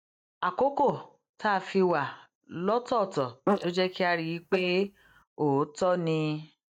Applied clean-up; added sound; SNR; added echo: neural mask model DeepFilterNet 3.